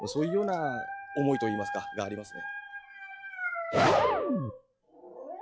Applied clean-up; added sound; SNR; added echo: classical method log-MMSE.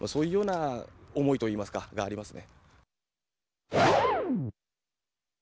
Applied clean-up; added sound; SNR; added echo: none; none; none; none.